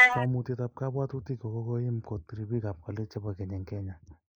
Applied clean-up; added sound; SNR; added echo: neural mask model Resemble Enhance denoiser.